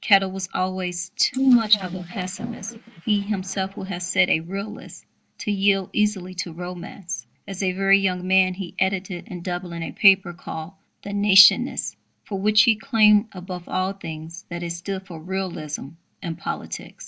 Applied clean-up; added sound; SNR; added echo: neural mask model Resemble Enhance denoiser.